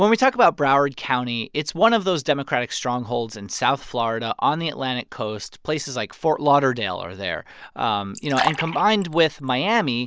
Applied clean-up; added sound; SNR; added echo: none; Fill (with liquid); 9 dB; none.